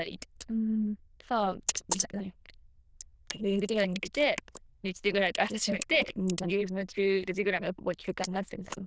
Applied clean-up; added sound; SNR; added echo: neural diffusion model UNIVERSE++.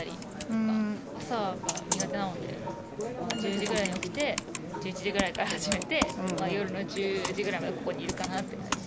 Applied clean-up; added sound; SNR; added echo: none; Computer keyboard; 8 dB; none.